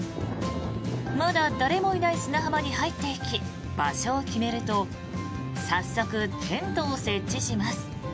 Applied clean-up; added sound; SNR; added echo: none; none; none; none.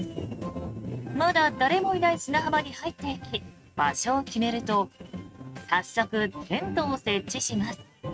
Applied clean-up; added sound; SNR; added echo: neural mask model RNNoise.